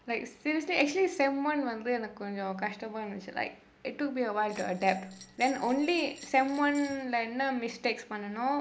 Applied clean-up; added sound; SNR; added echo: none; Bell; 20 dB; none.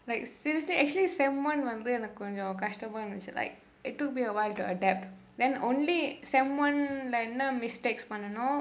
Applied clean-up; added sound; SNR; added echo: none; none; none; none.